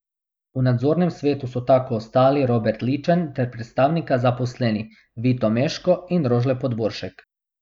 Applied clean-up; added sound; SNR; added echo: none; none; none; none.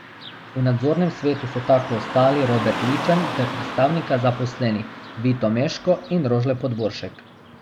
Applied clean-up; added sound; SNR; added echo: none; Car passing by / Traffic noise, roadway noise; 10 dB; none.